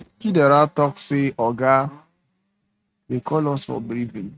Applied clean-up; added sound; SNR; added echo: neural mask model RNNoise.